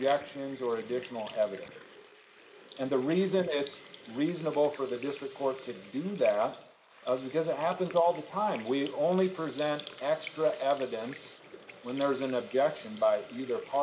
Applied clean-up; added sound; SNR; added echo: neural mask model Resemble Enhance denoiser.